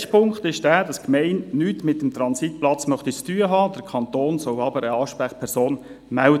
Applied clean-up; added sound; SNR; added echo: none; none; none; none.